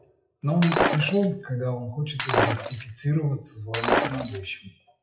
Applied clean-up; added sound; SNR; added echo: classical method WPE with log-MMSE.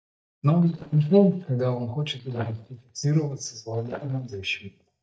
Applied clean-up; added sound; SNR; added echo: neural mask model DeepFilterNet 3.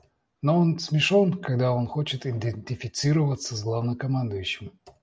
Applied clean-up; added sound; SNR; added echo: none; none; none; none.